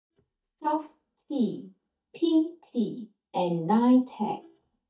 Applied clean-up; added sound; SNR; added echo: neural mask model DeepFilterNet 3.